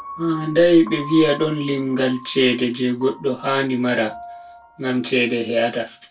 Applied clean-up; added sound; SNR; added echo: none; Piano; 18 dB; reverberation time 0.2 s.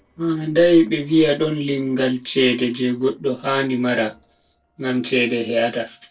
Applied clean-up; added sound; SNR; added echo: neural separator model SepFormer DNS4.